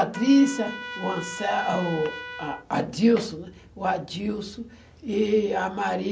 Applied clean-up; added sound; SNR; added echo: none; Trumpet; 15 dB; none.